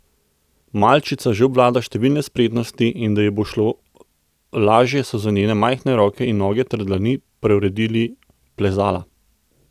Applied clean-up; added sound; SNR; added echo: none; none; none; none.